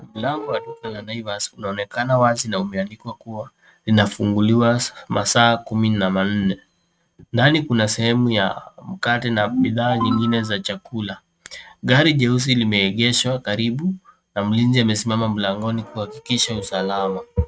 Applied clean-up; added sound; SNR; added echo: neural mask model RNNoise.